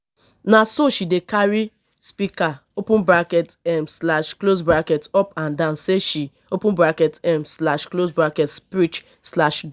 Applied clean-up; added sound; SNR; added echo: none; none; none; none.